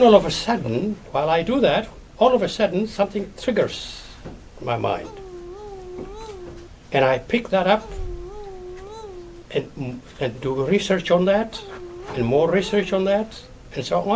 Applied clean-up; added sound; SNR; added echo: none; Dog; 15 dB; none.